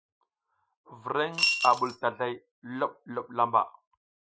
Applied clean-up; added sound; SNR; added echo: classical method Wiener filter.